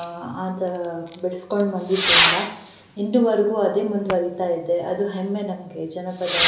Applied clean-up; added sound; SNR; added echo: none; Whoosh, swoosh, swish / Fireworks; 3 dB; reverberation time 0.8 s.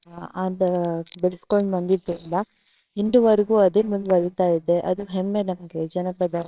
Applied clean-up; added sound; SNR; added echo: neural separator model SepFormer WHAMR!.